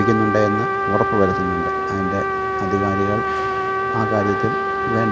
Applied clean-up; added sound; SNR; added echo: none; Trumpet; -1 dB; none.